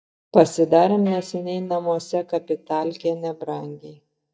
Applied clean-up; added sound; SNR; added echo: neural mask model DeepFilterNet 3.